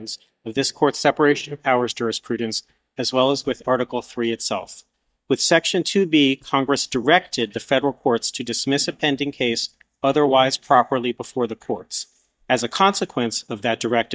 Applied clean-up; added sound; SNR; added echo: neural mask model DeepFilterNet 3.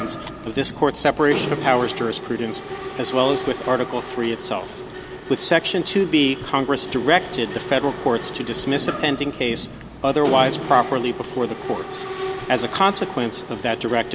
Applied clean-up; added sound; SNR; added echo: none; Mechanisms; 9 dB; none.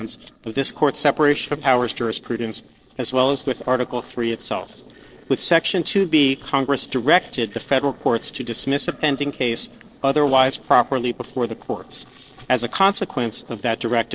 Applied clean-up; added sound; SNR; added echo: neural separator model SepFormer DNS4.